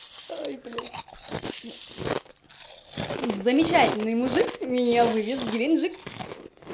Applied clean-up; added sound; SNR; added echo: none; Chewing, mastication; 6 dB; none.